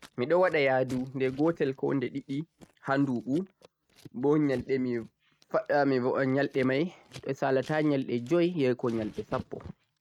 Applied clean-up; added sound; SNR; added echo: neural mask model RNNoise.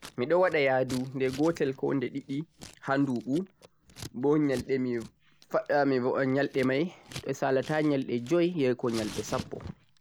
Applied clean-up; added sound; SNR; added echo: none; Scissors; 19 dB; none.